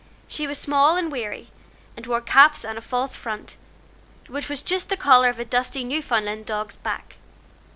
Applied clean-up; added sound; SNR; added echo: none; none; none; none.